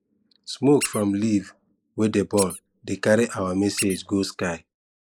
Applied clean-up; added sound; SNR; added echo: neural mask model Resemble Enhance denoiser.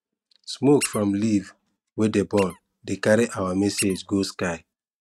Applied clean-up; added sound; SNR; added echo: neural mask model RNNoise.